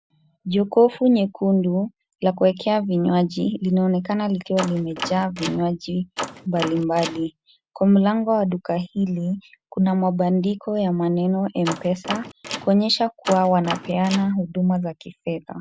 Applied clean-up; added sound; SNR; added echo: none; Door; 12 dB; none.